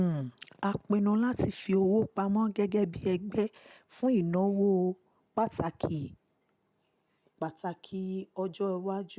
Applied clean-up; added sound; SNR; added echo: none; none; none; none.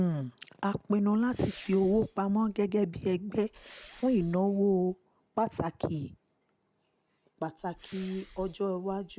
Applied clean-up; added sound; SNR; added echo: none; Respiratory sounds; 19 dB; none.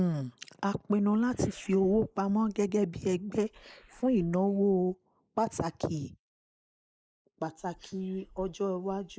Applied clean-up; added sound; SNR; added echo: neural mask model Resemble Enhance denoiser.